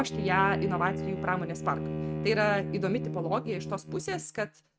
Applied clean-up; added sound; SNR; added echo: neural mask model RNNoise.